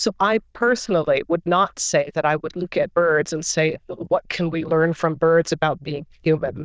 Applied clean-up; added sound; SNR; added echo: neural diffusion model UNIVERSE++.